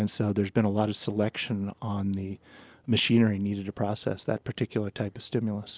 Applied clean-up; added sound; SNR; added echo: none; none; none; none.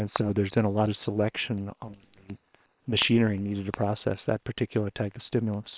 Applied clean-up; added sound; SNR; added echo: neural separator model SepFormer WHAM!.